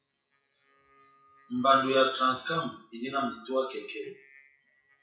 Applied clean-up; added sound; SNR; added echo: classical method WPE with log-MMSE.